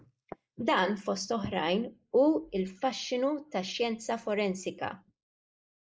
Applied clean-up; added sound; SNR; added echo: neural mask model Resemble Enhance denoiser.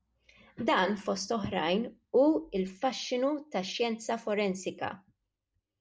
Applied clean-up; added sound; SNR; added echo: none; none; none; none.